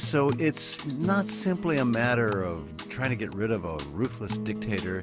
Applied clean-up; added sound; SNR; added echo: none; Acoustic guitar; 8 dB; none.